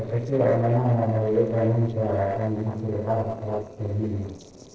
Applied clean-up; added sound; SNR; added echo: neural separator model SepFormer DNS4.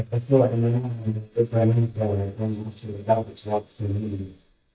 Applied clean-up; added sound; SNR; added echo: neural mask model DeepFilterNet 3.